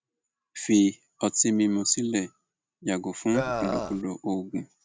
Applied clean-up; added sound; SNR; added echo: none; Burping, eructation; 2 dB; none.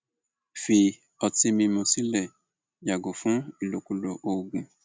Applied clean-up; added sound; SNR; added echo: none; none; none; none.